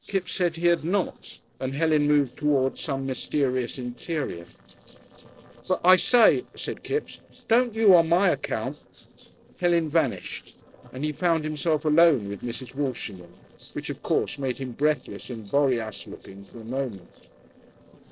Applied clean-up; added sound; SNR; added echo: neural separator model SepFormer DNS4.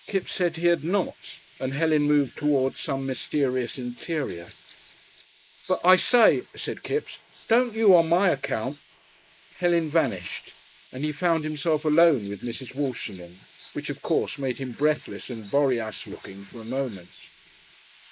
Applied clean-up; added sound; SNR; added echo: neural mask model Resemble Enhance denoiser.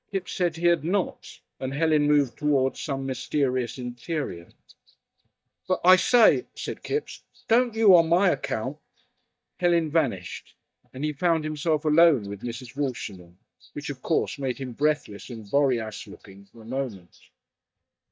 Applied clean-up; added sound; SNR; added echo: neural mask model DeepFilterNet 3.